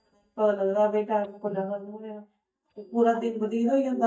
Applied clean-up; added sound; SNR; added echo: neural mask model DeepFilterNet 3.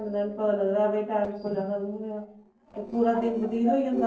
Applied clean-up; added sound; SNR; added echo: neural separator model SepFormer DNS4.